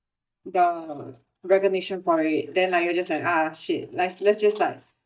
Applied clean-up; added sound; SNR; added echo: neural mask model DeepFilterNet 3.